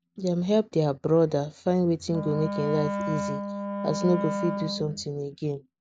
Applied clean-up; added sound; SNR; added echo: none; Wind instrument, woodwind instrument; 5 dB; none.